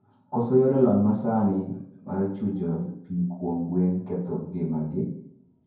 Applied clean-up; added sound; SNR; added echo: none; none; none; reverberation time 0.9 s.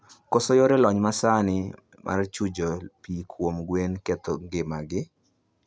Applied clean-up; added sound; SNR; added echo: none; none; none; none.